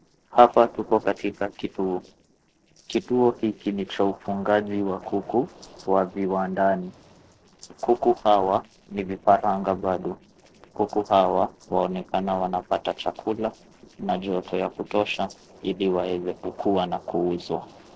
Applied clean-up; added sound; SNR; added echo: neural separator model SepFormer DNS4.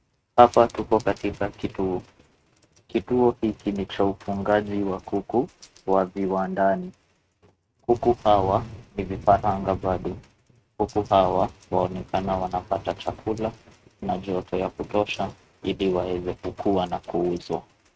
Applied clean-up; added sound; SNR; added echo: neural mask model RNNoise.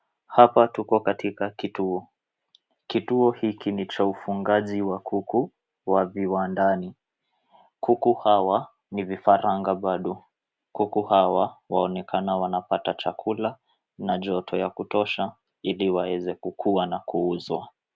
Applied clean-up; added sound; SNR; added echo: none; none; none; none.